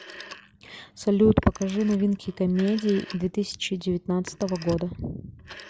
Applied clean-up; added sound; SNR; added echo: none; Telephone; 20 dB; none.